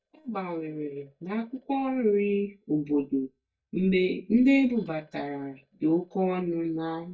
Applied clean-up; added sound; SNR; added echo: neural mask model DeepFilterNet 3.